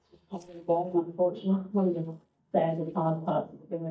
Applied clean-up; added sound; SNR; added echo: neural mask model DeepFilterNet 3.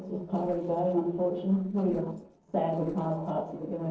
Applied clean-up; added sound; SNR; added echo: neural separator model SepFormer DNS4.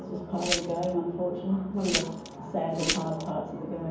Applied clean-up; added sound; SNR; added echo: none; Glass; 5 dB; reverberation time 1.2 s.